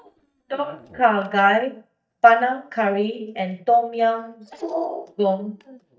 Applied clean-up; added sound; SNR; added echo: neural mask model DeepFilterNet 3.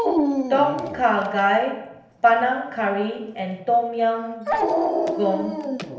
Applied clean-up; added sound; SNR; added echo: none; Dog; 4 dB; reverberation time 0.8 s.